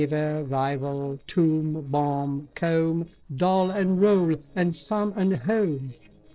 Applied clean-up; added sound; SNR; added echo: neural separator model SepFormer DNS4.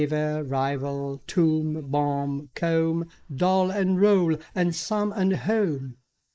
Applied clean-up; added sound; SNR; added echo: neural mask model Resemble Enhance denoiser.